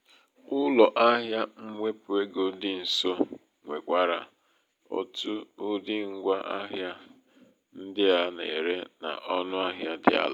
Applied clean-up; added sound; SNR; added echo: none; none; none; none.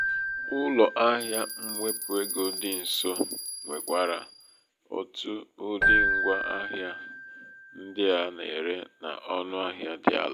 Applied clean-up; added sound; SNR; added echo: none; Keyboard (musical) + Bell; 2 dB; none.